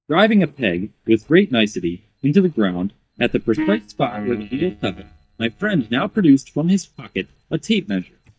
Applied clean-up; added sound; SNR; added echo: neural mask model DeepFilterNet 3.